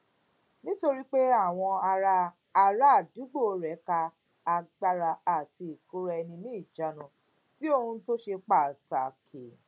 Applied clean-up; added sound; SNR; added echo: none; none; none; none.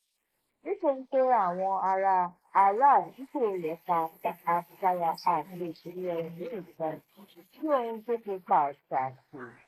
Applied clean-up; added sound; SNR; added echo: neural mask model Resemble Enhance denoiser.